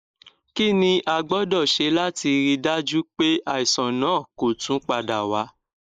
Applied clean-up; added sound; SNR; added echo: neural mask model Resemble Enhance denoiser.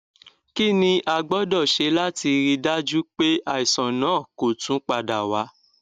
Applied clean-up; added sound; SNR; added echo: none; none; none; none.